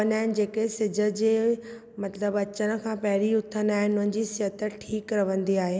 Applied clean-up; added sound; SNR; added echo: none; none; none; none.